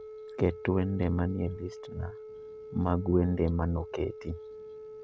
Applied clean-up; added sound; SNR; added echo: none; Telephone; 13 dB; none.